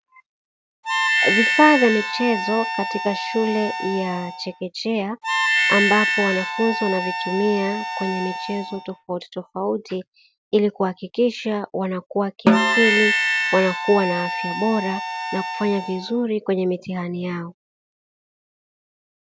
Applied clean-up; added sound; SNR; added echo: none; Snare drum + Harmonica; 0 dB; none.